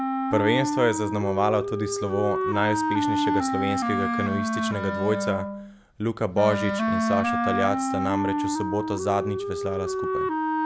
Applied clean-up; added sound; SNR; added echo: none; Wind instrument, woodwind instrument; -1 dB; none.